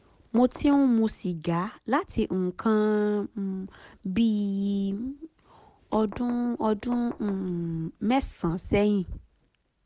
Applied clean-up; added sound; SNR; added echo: none; Knock; 19 dB; none.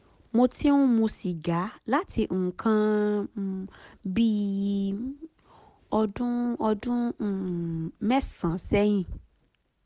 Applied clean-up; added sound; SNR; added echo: none; none; none; none.